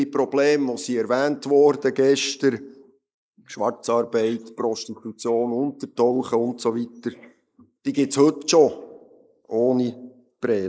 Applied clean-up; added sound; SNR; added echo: neural mask model Resemble Enhance denoiser.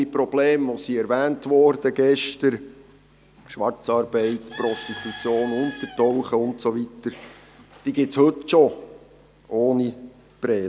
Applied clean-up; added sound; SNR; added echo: none; Bird / Chicken, rooster; 18 dB; none.